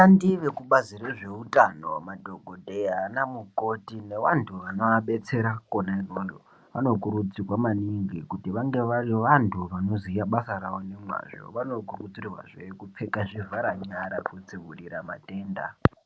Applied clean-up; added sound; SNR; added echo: none; none; none; none.